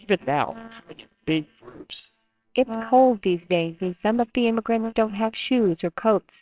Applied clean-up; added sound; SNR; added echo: neural separator model SepFormer WHAMR!.